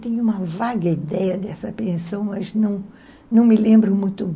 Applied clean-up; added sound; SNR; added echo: none; none; none; none.